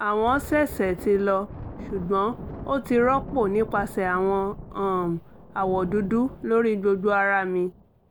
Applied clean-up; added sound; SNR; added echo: none; Thunder; 14 dB; none.